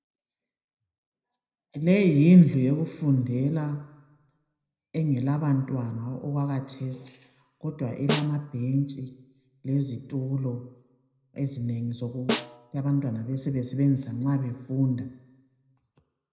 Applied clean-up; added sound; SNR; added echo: none; Snare drum; 7 dB; reverberation time 0.8 s.